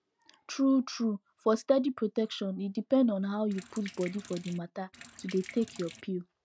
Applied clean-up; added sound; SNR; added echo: none; Sink (filling or washing); 16 dB; none.